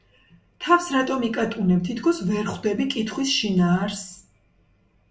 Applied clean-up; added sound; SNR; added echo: none; none; none; reverberation time 0.3 s.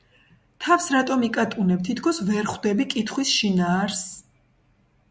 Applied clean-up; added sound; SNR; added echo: none; none; none; none.